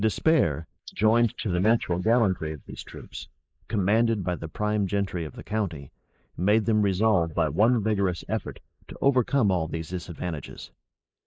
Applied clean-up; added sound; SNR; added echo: neural mask model Resemble Enhance denoiser.